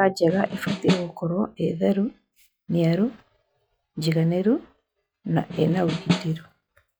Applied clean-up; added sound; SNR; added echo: classical method log-MMSE.